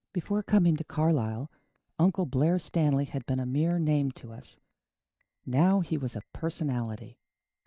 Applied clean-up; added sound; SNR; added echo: neural mask model DeepFilterNet 3.